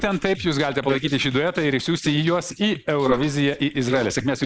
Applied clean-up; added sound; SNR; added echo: neural mask model Resemble Enhance denoiser.